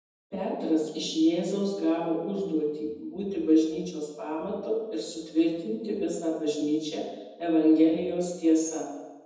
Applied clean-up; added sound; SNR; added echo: none; none; none; reverberation time 1.1 s.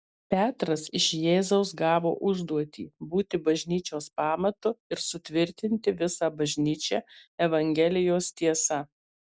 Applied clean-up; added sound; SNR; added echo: none; none; none; none.